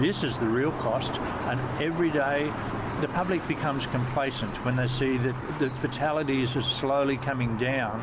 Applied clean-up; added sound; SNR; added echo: none; none; none; none.